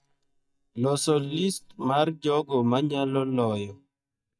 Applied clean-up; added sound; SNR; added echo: neural mask model DeepFilterNet 3.